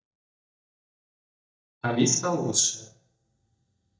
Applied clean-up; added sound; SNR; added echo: neural mask model DeepFilterNet 3.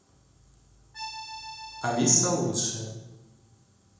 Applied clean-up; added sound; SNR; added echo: none; Accordion; 10 dB; reverberation time 1.0 s.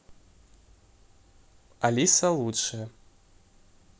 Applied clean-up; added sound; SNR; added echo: none; none; none; none.